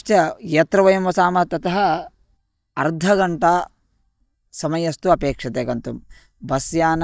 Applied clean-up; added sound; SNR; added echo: neural mask model DeepFilterNet 3.